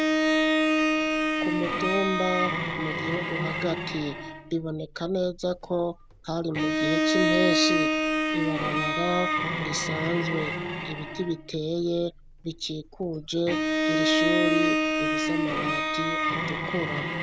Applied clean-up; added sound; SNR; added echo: none; Bowed string instrument; -4 dB; none.